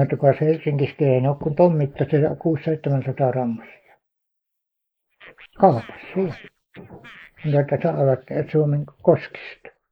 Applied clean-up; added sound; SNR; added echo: neural mask model Resemble Enhance denoiser.